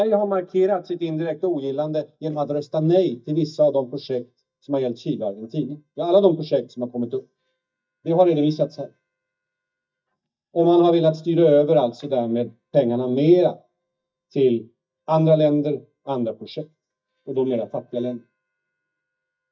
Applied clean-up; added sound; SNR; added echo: neural mask model DeepFilterNet 3.